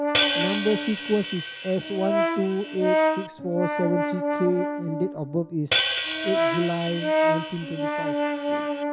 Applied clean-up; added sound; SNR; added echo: none; Brass instrument + Hi-hat; -3 dB; none.